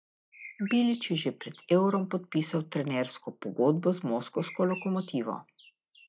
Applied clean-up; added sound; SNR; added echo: classical method log-MMSE.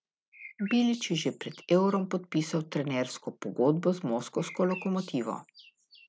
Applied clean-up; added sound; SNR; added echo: neural mask model RNNoise.